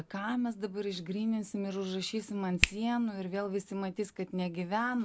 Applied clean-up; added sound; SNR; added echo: none; Hands; 8 dB; none.